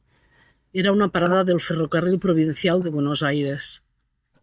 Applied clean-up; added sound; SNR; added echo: neural mask model DeepFilterNet 3.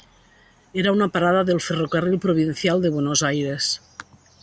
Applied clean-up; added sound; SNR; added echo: none; none; none; none.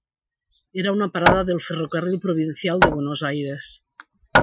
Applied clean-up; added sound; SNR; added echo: classical method Wiener filter.